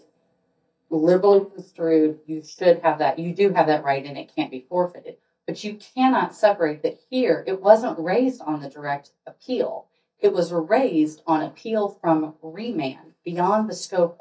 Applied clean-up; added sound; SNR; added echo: neural mask model DeepFilterNet 3.